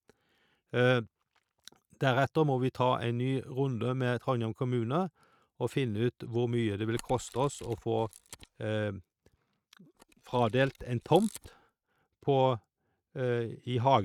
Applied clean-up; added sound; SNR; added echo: neural mask model RNNoise.